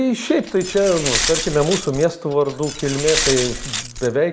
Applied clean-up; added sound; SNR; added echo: none; Glass; 6 dB; none.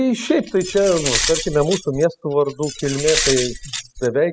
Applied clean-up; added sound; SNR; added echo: classical method spectral subtraction.